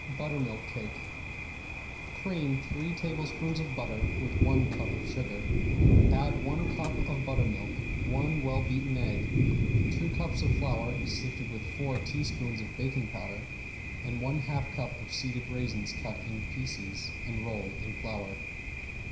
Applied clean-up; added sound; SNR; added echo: none; Thunder; -4 dB; reverberation time 0.5 s.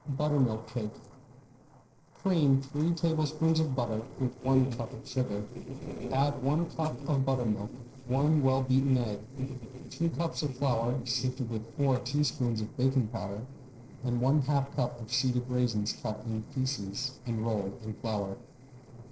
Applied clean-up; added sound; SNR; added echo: neural separator model SepFormer DNS4.